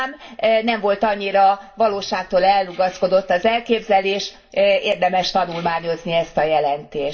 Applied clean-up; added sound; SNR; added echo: none; none; none; reverberation time 0.3 s.